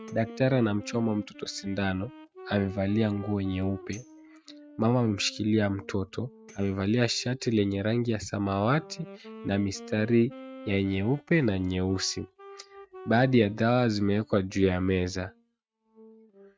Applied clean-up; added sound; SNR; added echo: neural mask model RNNoise.